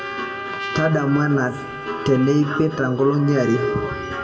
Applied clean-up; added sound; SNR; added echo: none; Trumpet; 11 dB; reverberation time 1.0 s.